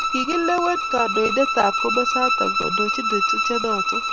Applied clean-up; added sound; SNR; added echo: none; Bowed string instrument; -2 dB; none.